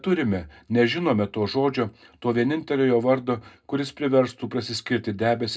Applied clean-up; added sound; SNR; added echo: none; none; none; reverberation time 0.2 s.